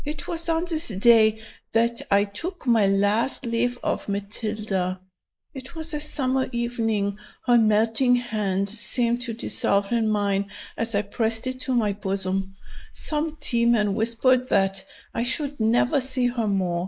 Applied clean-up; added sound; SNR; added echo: neural mask model Resemble Enhance denoiser.